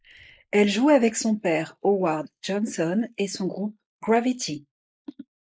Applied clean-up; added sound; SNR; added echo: neural mask model Resemble Enhance denoiser.